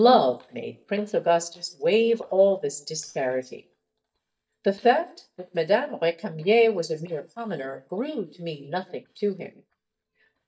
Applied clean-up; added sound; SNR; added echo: neural mask model DeepFilterNet 3.